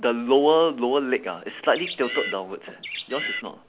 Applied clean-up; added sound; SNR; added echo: none; Bird; 8 dB; none.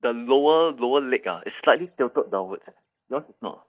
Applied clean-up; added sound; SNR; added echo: neural mask model DeepFilterNet 3.